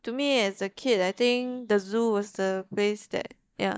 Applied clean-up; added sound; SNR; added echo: neural mask model DeepFilterNet 3.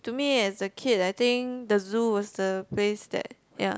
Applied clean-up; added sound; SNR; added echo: none; none; none; none.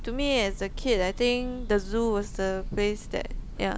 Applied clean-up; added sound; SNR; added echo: none; Bird / Breathing; 7 dB; none.